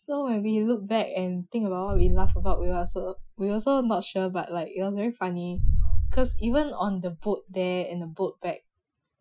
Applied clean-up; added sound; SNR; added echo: classical method Wiener filter.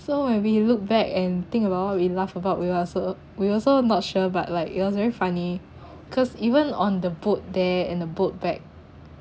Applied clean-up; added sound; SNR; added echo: none; none; none; none.